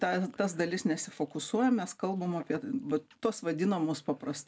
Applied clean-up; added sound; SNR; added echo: none; none; none; none.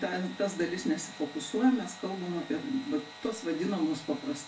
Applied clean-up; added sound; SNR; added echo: none; Sawing / Engine; 16 dB; reverberation time 0.3 s.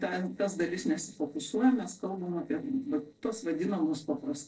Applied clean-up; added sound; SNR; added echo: neural separator model SepFormer DNS4.